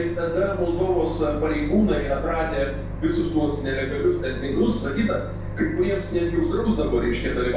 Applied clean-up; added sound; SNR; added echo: none; Microwave oven; 7 dB; reverberation time 0.6 s.